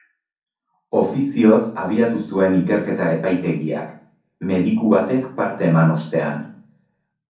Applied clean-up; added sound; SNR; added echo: none; none; none; reverberation time 0.6 s.